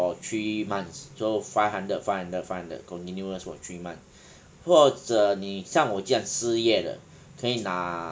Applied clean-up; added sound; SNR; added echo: none; none; none; none.